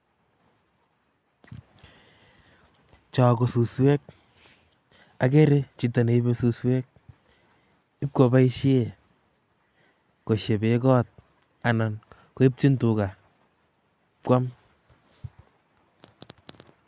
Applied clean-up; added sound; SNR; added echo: none; none; none; none.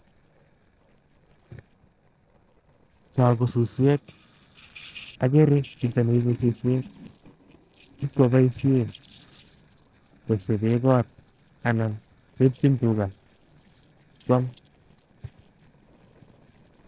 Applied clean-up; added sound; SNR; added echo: neural separator model SepFormer DNS4.